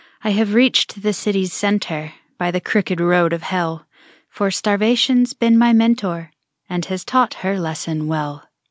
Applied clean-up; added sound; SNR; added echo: none; none; none; none.